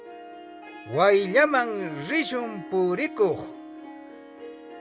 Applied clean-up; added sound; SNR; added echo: none; Harp; 13 dB; none.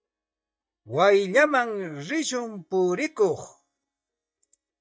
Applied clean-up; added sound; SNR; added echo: neural mask model DeepFilterNet 3.